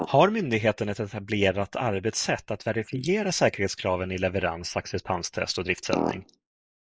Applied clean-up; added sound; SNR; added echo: neural mask model Resemble Enhance denoiser.